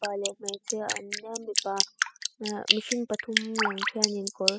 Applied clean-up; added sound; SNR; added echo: classical method spectral subtraction.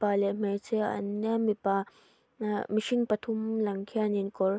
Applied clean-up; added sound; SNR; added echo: none; none; none; none.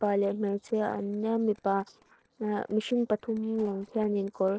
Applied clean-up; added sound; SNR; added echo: neural separator model SepFormer DNS4.